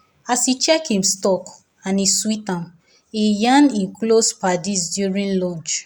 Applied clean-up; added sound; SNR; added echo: none; none; none; none.